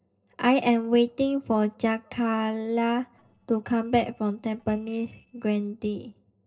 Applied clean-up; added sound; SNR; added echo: neural separator model SepFormer DNS4.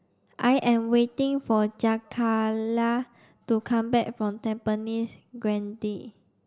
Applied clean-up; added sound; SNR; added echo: none; none; none; none.